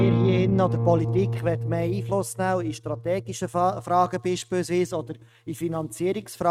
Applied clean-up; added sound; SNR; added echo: neural mask model RNNoise.